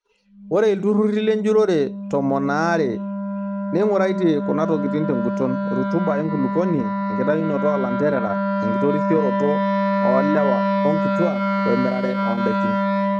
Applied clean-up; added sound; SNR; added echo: neural mask model RNNoise.